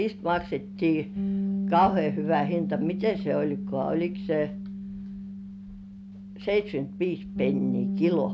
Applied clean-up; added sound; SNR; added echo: none; Bass guitar; 4 dB; none.